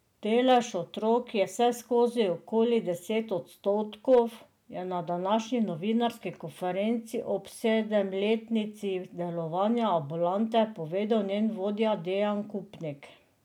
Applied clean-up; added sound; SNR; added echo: none; none; none; none.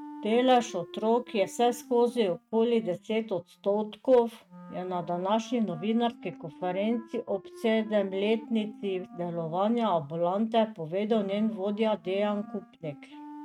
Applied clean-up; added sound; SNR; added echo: neural mask model RNNoise.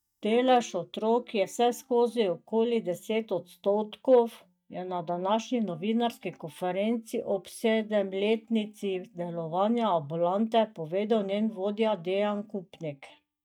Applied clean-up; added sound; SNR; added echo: neural mask model DeepFilterNet 3.